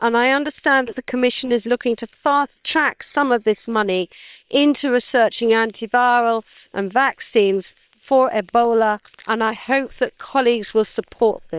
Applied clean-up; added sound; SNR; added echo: neural separator model SepFormer WHAM!.